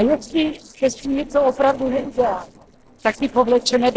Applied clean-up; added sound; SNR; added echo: neural separator model SepFormer DNS4.